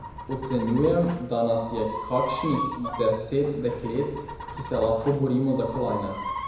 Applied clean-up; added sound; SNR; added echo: none; Chicken, rooster; 9 dB; reverberation time 1.0 s.